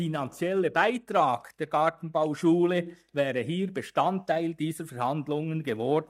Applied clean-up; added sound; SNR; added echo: neural mask model DeepFilterNet 3.